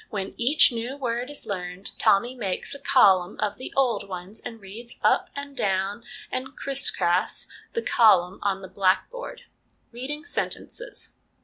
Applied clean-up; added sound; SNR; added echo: none; none; none; none.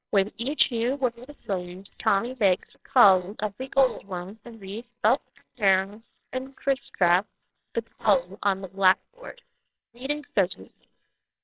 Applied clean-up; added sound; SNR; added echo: neural separator model SepFormer WHAMR!.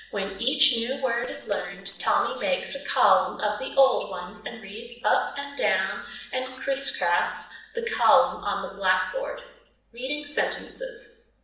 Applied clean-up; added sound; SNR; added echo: neural separator model SepFormer DNS4.